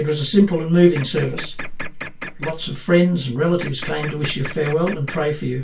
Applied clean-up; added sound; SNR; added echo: none; Printer; 14 dB; reverberation time 0.2 s.